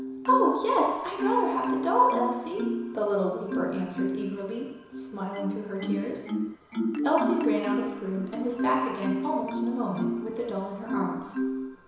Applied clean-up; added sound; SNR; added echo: none; Marimba, xylophone; 3 dB; reverberation time 1.0 s.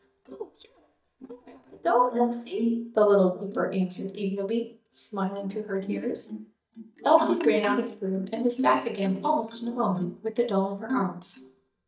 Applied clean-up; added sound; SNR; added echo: neural mask model DeepFilterNet 3.